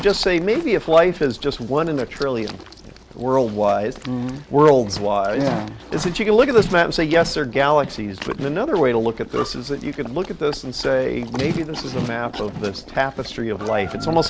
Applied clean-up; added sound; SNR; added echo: none; Livestock, farm animals, working animals; 14 dB; none.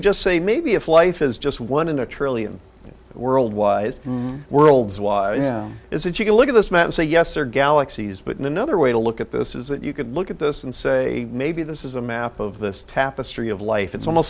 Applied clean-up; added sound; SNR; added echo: none; none; none; none.